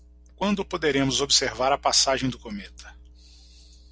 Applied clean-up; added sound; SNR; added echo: none; none; none; none.